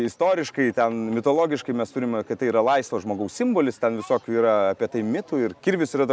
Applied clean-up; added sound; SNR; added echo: none; none; none; none.